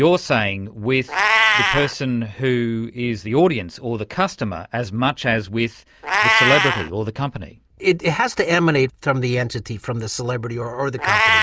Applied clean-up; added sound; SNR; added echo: none; Meow; 3 dB; none.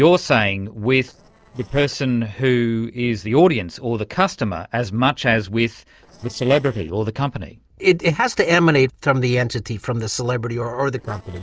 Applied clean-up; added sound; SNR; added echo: neural separator model SepFormer DNS4.